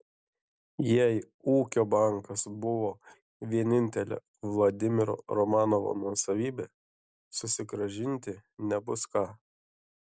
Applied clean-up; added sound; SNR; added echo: none; none; none; none.